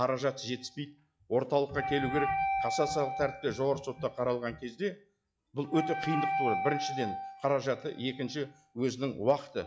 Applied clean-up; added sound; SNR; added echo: classical method log-MMSE.